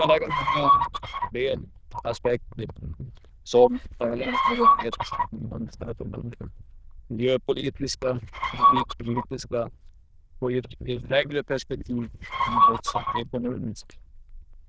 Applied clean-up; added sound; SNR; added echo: neural diffusion model UNIVERSE++.